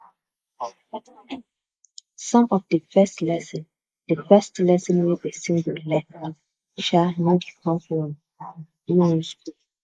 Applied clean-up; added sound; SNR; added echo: neural mask model Resemble Enhance denoiser.